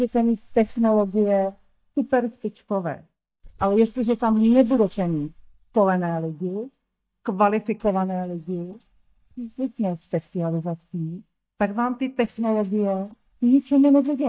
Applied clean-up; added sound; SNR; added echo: neural mask model DeepFilterNet 3.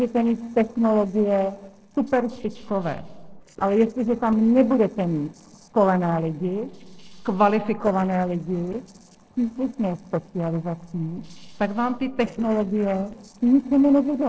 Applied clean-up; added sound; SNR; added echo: neural separator model SepFormer DNS4.